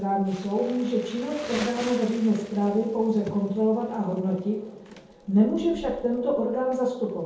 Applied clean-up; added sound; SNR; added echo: none; Crumpling, crinkling; 18 dB; reverberation time 0.7 s.